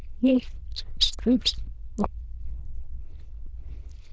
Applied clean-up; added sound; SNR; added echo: neural diffusion model UNIVERSE++.